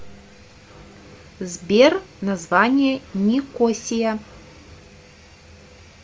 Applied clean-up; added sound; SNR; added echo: none; none; none; none.